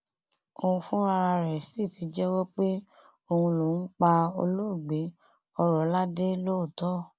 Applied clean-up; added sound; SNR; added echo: none; none; none; none.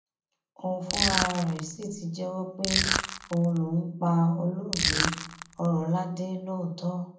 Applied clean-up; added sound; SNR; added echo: none; Crushing; 0 dB; reverberation time 0.6 s.